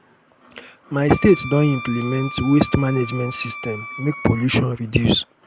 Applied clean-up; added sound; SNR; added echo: none; Wind instrument, woodwind instrument; 15 dB; none.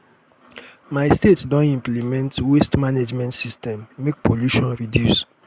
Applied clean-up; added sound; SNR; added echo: none; none; none; none.